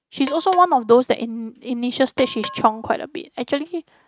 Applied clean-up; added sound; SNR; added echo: neural mask model RNNoise.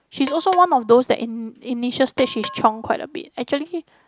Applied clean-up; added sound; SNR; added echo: none; Percussion; 18 dB; none.